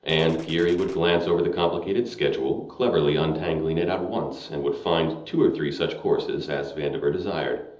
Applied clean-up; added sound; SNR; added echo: neural separator model SepFormer DNS4.